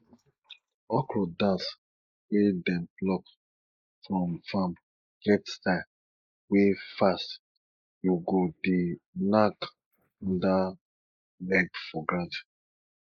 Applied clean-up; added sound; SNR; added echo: neural mask model Resemble Enhance denoiser.